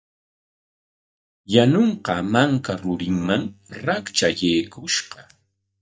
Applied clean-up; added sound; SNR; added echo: neural mask model DeepFilterNet 3.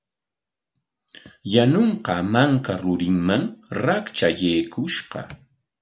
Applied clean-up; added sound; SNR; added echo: none; none; none; none.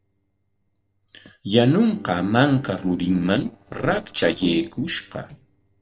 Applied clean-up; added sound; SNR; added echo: neural separator model SepFormer DNS4.